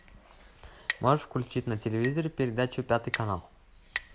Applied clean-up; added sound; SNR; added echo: none; Chink, clink; 1 dB; none.